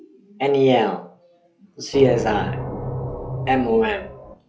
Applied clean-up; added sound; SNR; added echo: classical method log-MMSE.